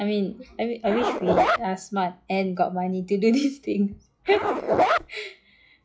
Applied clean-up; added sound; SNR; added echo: classical method log-MMSE.